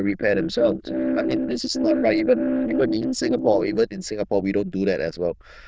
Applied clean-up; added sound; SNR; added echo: neural diffusion model UNIVERSE++.